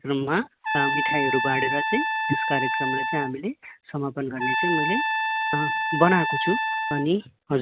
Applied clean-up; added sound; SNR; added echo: none; Trumpet; -1 dB; none.